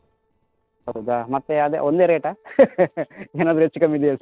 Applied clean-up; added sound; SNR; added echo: neural separator model SepFormer DNS4.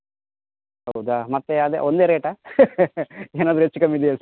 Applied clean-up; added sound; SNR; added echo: none; none; none; none.